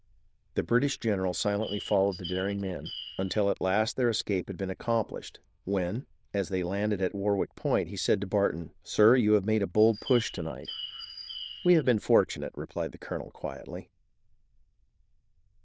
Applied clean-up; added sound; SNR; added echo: neural diffusion model UNIVERSE++.